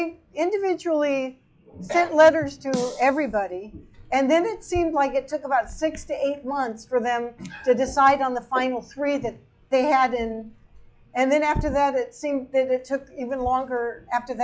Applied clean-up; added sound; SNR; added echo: classical method log-MMSE.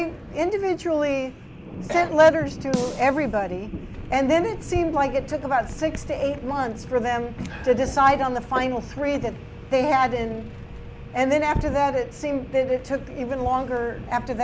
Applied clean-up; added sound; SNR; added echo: none; Snare drum + Thunder; 16 dB; none.